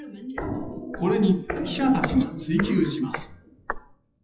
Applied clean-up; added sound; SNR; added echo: classical method WPE with log-MMSE.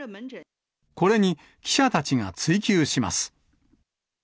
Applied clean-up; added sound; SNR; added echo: none; none; none; none.